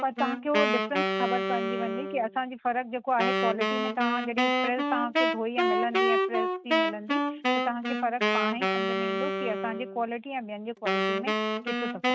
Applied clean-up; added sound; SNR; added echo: neural mask model RNNoise.